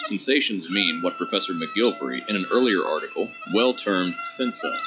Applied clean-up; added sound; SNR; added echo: classical method log-MMSE.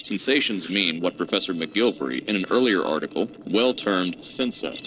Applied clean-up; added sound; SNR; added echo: neural separator model SepFormer DNS4.